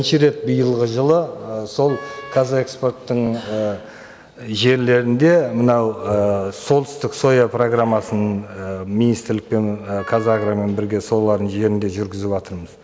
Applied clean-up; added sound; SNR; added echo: none; Wind instrument, woodwind instrument; 19 dB; none.